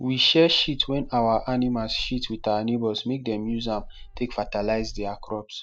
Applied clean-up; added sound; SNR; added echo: none; Meow; 13 dB; none.